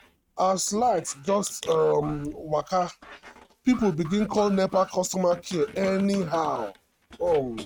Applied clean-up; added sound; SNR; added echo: neural mask model RNNoise.